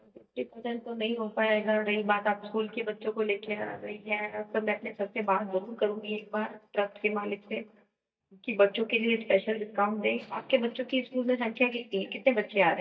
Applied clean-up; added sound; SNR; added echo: neural mask model DeepFilterNet 3.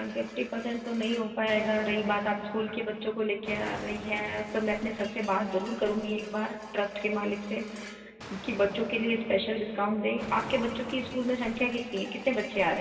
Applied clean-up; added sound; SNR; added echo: none; Explosion; 15 dB; reverberation time 2.2 s.